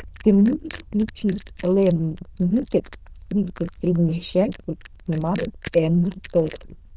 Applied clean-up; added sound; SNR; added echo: neural diffusion model UNIVERSE++.